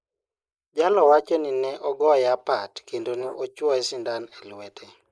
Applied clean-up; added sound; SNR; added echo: neural mask model Resemble Enhance denoiser.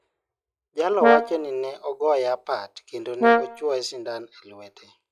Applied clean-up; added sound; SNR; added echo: classical method log-MMSE.